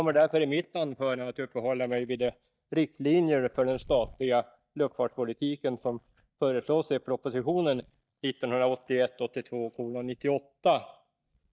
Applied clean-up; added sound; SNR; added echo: neural mask model DeepFilterNet 3.